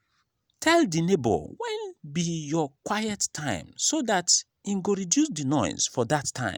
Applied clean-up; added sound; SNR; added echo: none; none; none; none.